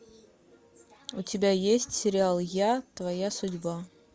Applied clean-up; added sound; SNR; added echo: none; none; none; none.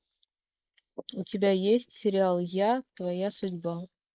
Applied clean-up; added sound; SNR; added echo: neural mask model Resemble Enhance denoiser.